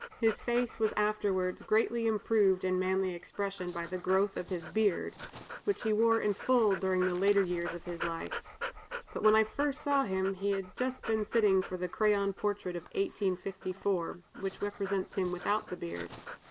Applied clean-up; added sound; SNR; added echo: none; Dog; 15 dB; none.